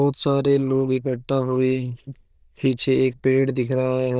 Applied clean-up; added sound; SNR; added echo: neural diffusion model UNIVERSE++.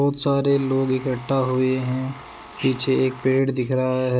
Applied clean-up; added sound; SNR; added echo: none; Tools; 19 dB; none.